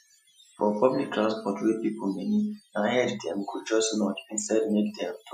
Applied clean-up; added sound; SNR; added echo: classical method Wiener filter.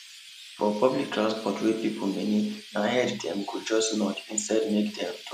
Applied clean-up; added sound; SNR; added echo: none; Chirp, tweet; 18 dB; none.